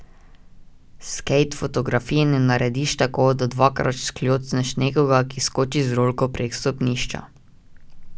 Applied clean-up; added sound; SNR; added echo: none; none; none; none.